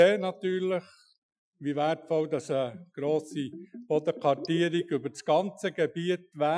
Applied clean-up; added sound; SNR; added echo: classical method Wiener filter.